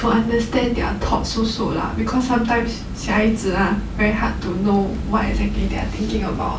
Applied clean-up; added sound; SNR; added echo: none; none; none; none.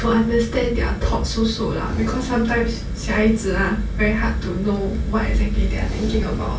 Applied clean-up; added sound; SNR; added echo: none; Breathing; 19 dB; reverberation time 0.2 s.